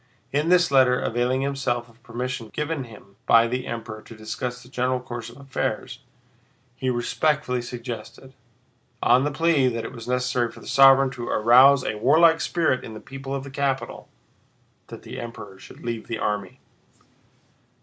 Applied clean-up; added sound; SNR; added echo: none; none; none; none.